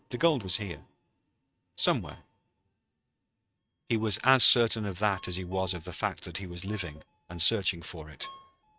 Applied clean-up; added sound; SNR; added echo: neural mask model RNNoise.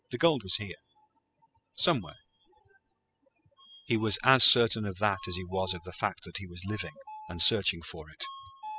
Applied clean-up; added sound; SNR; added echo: classical method spectral subtraction.